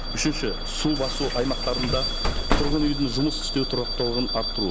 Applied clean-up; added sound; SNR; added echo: none; Bus / Alarm; 0 dB; none.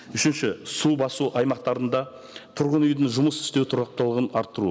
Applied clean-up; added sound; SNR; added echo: none; none; none; none.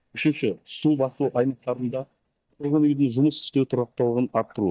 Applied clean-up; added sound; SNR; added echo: neural mask model DeepFilterNet 3.